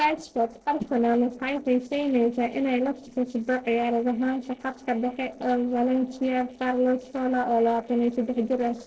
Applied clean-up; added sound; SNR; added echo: neural separator model SepFormer DNS4.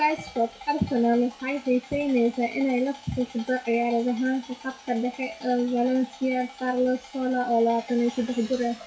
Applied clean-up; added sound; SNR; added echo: classical method WPE with log-MMSE.